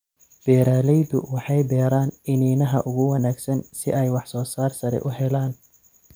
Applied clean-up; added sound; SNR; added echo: none; none; none; none.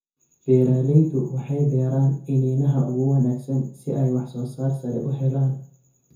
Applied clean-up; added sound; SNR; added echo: none; none; none; reverberation time 0.6 s.